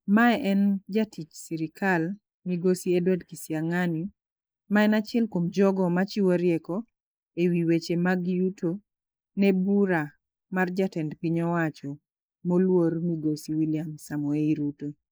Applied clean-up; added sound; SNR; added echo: neural mask model Resemble Enhance denoiser.